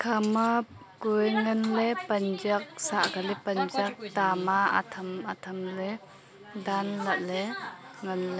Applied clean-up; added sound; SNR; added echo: none; none; none; none.